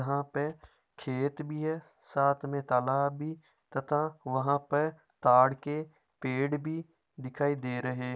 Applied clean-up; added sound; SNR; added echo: none; none; none; none.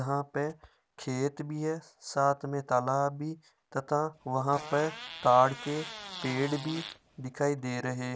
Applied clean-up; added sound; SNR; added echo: none; Fart; 12 dB; none.